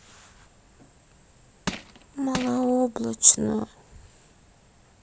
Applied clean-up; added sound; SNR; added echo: none; Crushing; 8 dB; none.